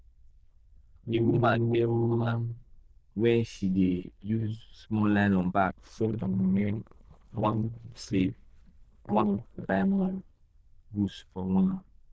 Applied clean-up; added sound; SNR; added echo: neural diffusion model UNIVERSE++.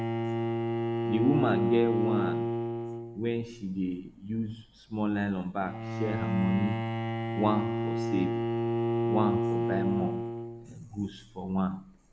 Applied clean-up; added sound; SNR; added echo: none; Bowed string instrument; -1 dB; none.